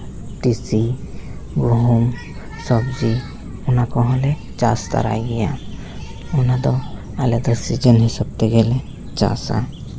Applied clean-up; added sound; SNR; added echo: none; Engine; 13 dB; none.